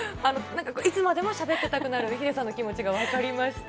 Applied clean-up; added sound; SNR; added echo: none; none; none; none.